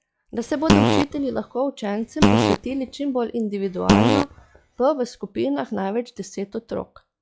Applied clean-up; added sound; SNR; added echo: classical method log-MMSE.